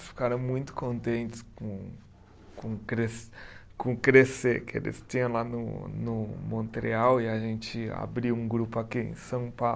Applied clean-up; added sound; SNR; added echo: none; none; none; none.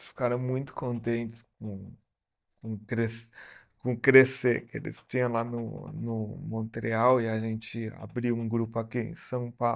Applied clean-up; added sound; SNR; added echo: neural mask model DeepFilterNet 3.